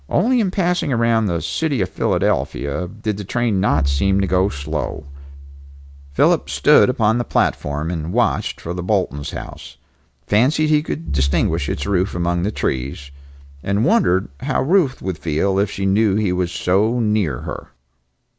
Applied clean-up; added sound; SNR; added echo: none; Bowed string instrument; 11 dB; none.